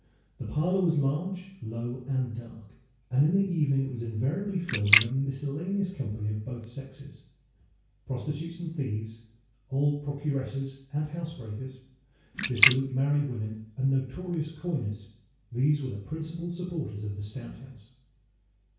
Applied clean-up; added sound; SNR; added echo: none; Splash, splatter; -1 dB; reverberation time 0.6 s.